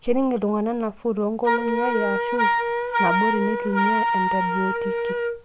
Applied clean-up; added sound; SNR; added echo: none; Wind instrument, woodwind instrument; -1 dB; none.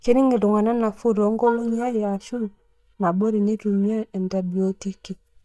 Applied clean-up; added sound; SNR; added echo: neural mask model DeepFilterNet 3.